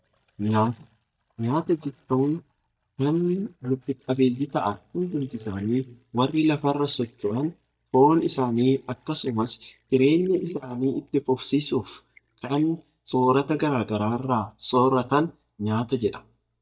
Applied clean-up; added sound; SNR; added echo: neural mask model DeepFilterNet 3.